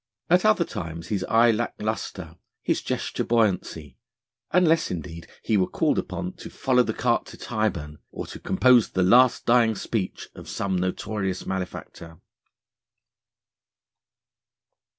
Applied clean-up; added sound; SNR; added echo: none; none; none; none.